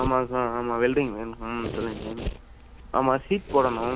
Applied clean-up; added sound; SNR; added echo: none; Domestic sounds, home sounds; 11 dB; none.